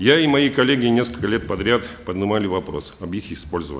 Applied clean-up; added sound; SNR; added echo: none; none; none; none.